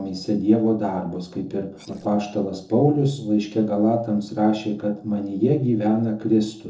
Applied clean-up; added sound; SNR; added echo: neural separator model SepFormer DNS4.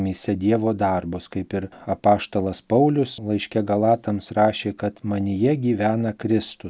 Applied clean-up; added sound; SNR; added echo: none; none; none; none.